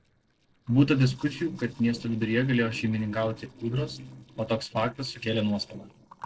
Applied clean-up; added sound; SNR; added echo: neural separator model SepFormer DNS4.